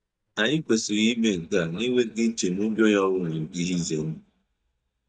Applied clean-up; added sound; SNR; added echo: neural mask model DeepFilterNet 3.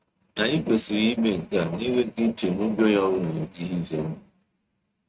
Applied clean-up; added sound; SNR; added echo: neural mask model RNNoise.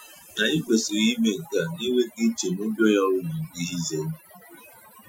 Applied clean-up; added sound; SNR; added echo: classical method Wiener filter.